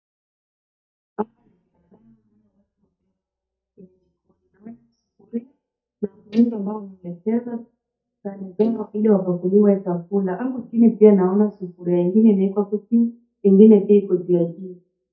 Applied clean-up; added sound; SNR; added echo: neural mask model DeepFilterNet 3.